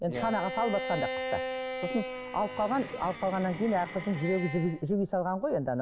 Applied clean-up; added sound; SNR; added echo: none; Bowed string instrument; 7 dB; none.